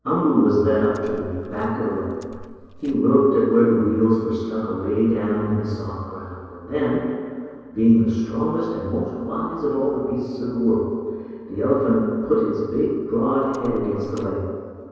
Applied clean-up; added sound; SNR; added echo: neural separator model SepFormer DNS4.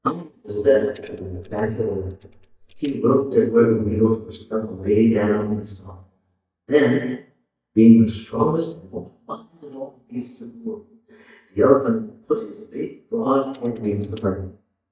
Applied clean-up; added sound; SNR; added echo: neural mask model DeepFilterNet 3.